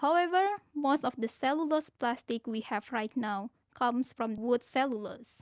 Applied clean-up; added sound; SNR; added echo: none; none; none; none.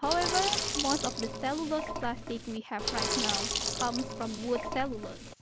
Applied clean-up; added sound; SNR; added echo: none; Sink (filling or washing); 0 dB; none.